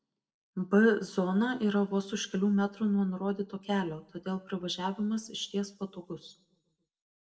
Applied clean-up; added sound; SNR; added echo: none; none; none; reverberation time 0.4 s.